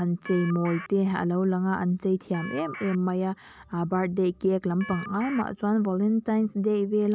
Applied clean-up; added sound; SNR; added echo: none; Telephone; 13 dB; none.